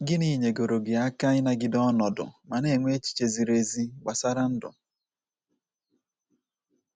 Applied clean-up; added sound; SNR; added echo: none; none; none; none.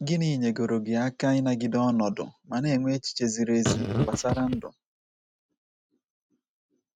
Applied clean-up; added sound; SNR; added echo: neural mask model RNNoise.